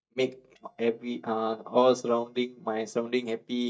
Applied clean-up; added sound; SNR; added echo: neural mask model DeepFilterNet 3.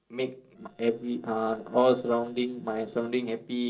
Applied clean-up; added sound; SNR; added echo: neural separator model SepFormer DNS4.